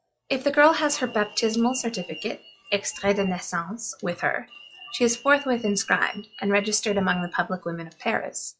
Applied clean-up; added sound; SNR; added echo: classical method log-MMSE.